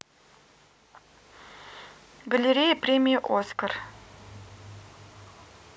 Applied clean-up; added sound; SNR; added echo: none; none; none; none.